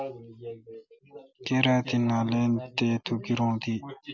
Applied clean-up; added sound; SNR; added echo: none; none; none; none.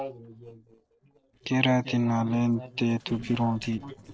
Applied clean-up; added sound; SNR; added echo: neural separator model SepFormer DNS4.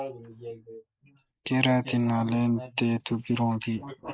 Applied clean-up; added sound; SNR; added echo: neural mask model Resemble Enhance denoiser.